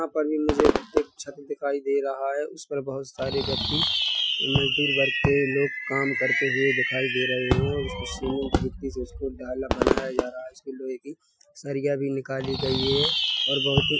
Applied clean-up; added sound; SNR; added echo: classical method Wiener filter.